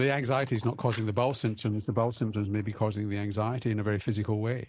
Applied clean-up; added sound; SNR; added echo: neural mask model Resemble Enhance denoiser.